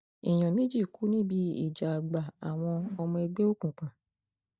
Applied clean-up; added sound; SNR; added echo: neural mask model DeepFilterNet 3.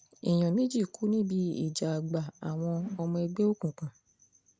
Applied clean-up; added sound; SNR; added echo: none; Whoosh, swoosh, swish; 16 dB; none.